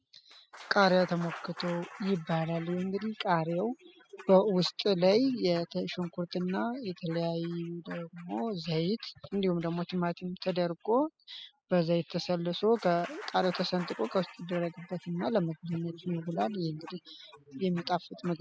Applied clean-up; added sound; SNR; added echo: classical method spectral subtraction.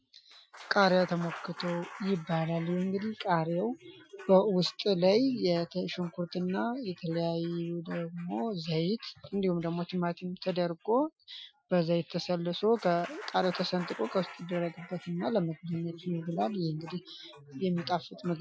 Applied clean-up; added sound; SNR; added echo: classical method Wiener filter.